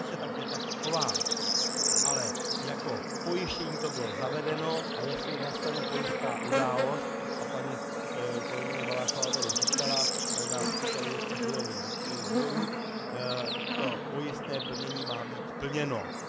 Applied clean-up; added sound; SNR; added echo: none; Bird / Insect; -5 dB; none.